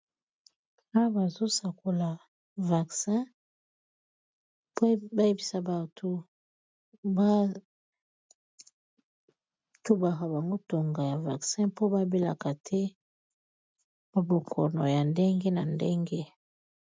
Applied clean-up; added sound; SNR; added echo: none; none; none; none.